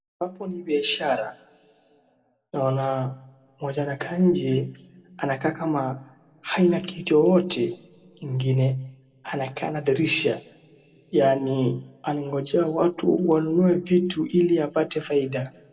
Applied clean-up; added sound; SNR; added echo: none; none; none; reverberation time 1.6 s.